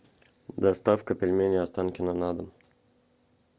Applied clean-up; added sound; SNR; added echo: none; none; none; none.